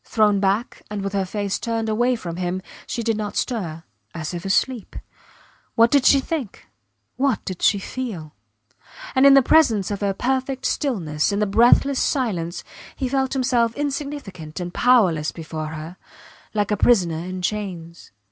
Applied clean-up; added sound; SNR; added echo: none; none; none; none.